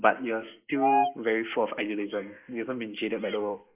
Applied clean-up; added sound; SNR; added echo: neural mask model Resemble Enhance denoiser.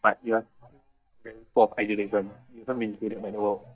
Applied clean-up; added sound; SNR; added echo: neural mask model DeepFilterNet 3.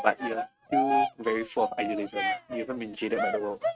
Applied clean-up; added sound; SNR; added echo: neural mask model RNNoise.